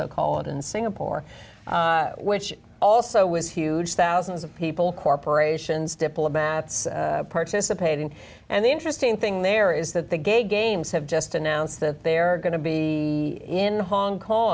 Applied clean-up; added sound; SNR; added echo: none; none; none; none.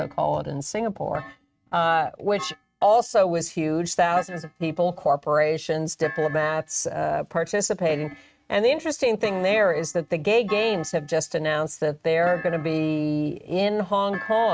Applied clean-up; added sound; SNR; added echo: neural mask model RNNoise.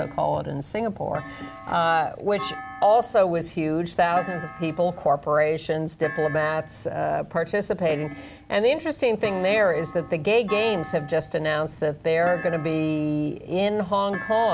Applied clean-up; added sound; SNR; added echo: none; Thump, thud; 16 dB; none.